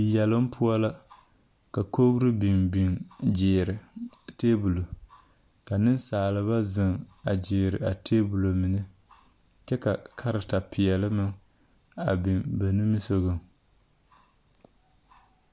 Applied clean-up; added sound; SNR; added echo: none; none; none; none.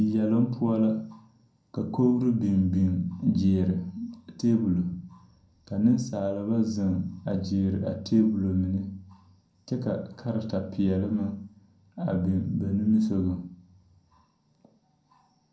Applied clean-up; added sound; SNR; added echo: none; none; none; reverberation time 0.5 s.